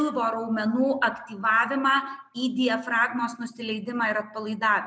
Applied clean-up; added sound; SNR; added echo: none; none; none; none.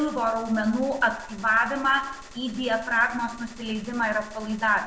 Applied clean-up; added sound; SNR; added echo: none; Gunshot, gunfire; 18 dB; reverberation time 0.5 s.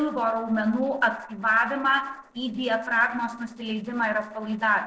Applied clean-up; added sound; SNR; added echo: neural separator model SepFormer DNS4.